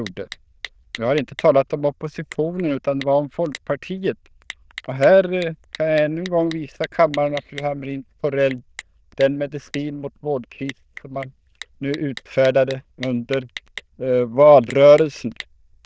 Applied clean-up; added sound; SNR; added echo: neural diffusion model UNIVERSE++.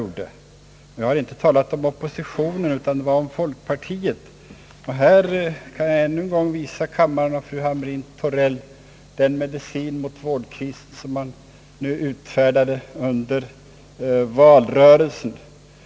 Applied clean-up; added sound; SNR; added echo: none; none; none; none.